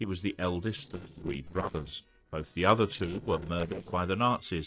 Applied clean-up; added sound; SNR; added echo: neural separator model SepFormer DNS4.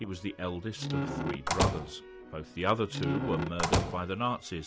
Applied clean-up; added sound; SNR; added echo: none; Squeak / Slam / Wood; -1 dB; none.